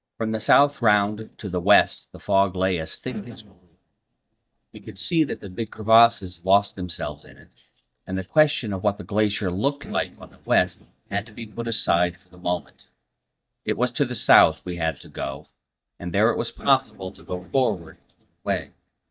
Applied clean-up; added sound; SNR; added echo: neural mask model DeepFilterNet 3.